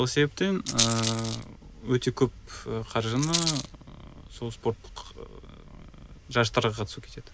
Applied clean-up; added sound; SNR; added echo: none; Rattle; 7 dB; none.